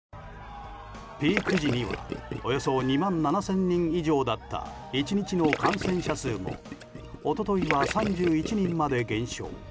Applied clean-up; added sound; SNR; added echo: none; Gurgling / Liquid; 7 dB; none.